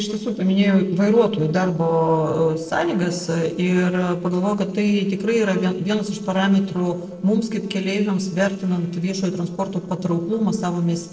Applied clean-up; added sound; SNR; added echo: neural separator model SepFormer DNS4.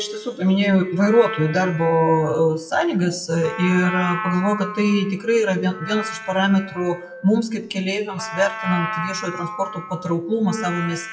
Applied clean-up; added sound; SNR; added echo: classical method WPE with log-MMSE.